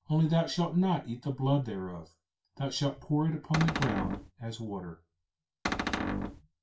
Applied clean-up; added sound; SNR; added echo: none; Cupboard open or close; 1 dB; reverberation time 0.2 s.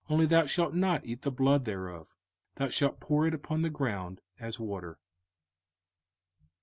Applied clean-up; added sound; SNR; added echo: none; none; none; none.